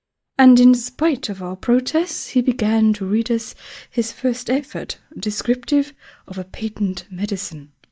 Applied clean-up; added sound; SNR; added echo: neural mask model DeepFilterNet 3.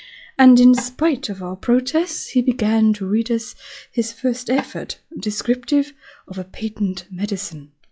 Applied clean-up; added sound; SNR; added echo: classical method log-MMSE.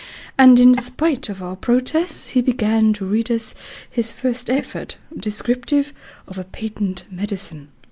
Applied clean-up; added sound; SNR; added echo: neural mask model Resemble Enhance denoiser.